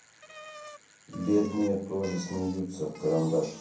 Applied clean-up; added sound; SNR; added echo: none; Bicycle; 18 dB; reverberation time 0.6 s.